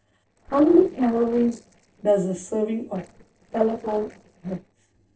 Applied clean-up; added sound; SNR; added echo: neural separator model SepFormer DNS4.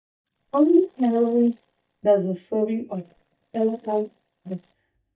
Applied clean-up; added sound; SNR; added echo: neural mask model DeepFilterNet 3.